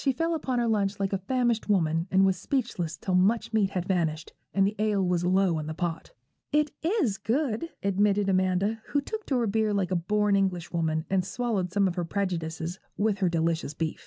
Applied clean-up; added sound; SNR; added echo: none; none; none; none.